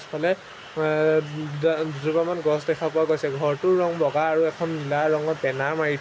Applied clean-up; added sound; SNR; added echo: none; none; none; none.